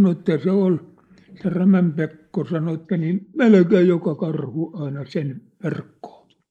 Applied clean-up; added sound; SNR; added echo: neural mask model Resemble Enhance denoiser.